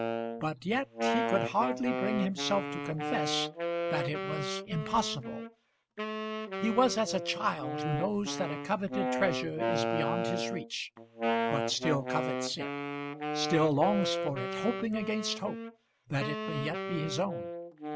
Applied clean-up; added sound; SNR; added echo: none; Wind instrument, woodwind instrument; 1 dB; none.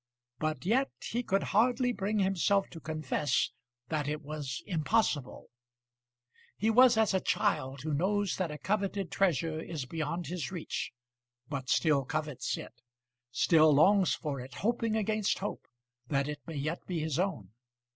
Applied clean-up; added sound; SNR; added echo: none; none; none; none.